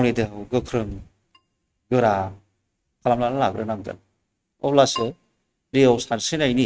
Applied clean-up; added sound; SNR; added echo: neural mask model RNNoise.